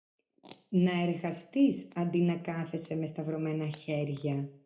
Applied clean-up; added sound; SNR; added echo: none; none; none; reverberation time 0.3 s.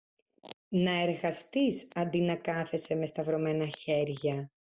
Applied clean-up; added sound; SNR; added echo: none; none; none; none.